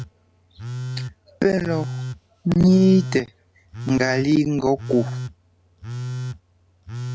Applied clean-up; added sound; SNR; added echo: none; Telephone; 10 dB; none.